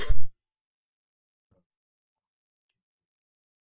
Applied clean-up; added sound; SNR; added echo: neural mask model DeepFilterNet 3.